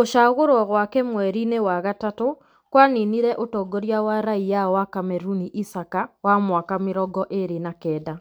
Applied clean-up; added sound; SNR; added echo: none; none; none; none.